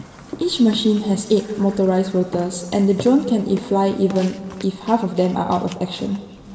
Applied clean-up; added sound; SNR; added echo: none; Burping, eructation; 18 dB; reverberation time 1.6 s.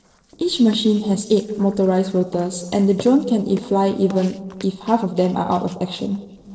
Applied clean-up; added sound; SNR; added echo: neural separator model SepFormer DNS4.